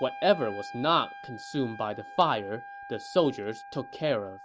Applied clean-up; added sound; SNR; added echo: none; Wind instrument, woodwind instrument; 14 dB; none.